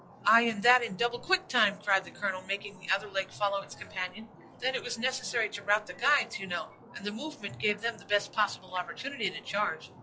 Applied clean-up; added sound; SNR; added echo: classical method log-MMSE.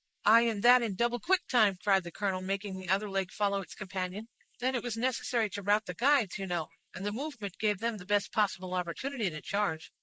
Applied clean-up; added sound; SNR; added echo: neural mask model Resemble Enhance denoiser.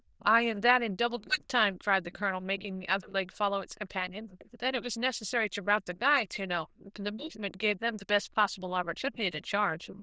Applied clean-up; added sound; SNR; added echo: neural diffusion model UNIVERSE++.